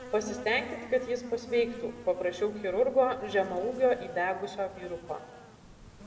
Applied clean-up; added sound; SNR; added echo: none; Insect; 16 dB; reverberation time 1.6 s.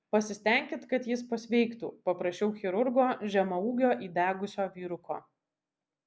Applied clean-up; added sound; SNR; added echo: none; none; none; none.